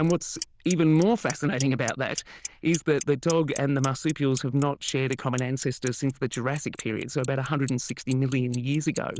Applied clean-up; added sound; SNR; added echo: neural diffusion model UNIVERSE++.